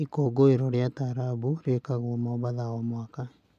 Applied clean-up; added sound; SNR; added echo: none; none; none; none.